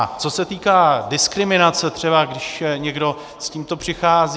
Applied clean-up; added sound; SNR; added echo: none; none; none; none.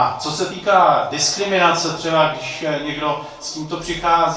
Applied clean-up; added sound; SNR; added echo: none; none; none; reverberation time 0.3 s.